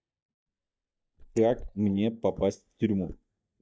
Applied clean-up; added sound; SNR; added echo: neural mask model DeepFilterNet 3.